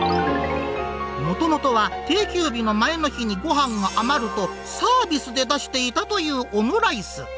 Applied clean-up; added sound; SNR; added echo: none; none; none; none.